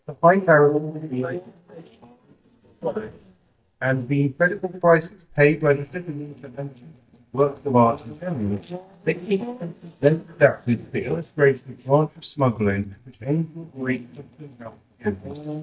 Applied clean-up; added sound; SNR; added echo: neural mask model DeepFilterNet 3.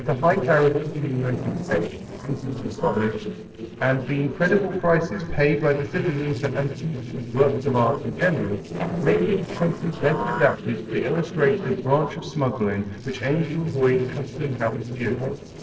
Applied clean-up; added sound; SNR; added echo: neural separator model SepFormer DNS4.